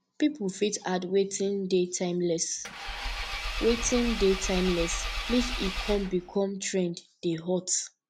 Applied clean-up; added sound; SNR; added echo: none; Engine / Car; 4 dB; none.